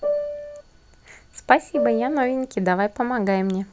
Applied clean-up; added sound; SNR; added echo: none; Piano; 2 dB; none.